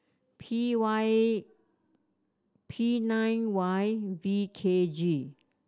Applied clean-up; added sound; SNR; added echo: none; none; none; none.